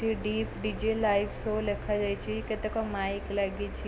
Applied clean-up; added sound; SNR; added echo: none; Motor vehicle (road); 9 dB; none.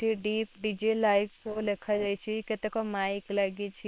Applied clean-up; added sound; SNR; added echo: neural separator model SepFormer WHAM!.